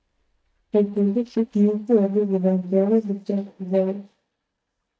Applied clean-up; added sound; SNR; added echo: neural mask model DeepFilterNet 3.